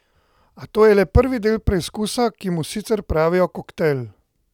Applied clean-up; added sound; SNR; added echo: none; none; none; none.